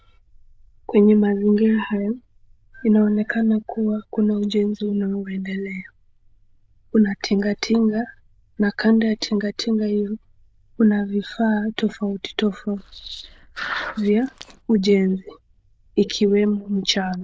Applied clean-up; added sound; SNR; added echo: neural diffusion model UNIVERSE++.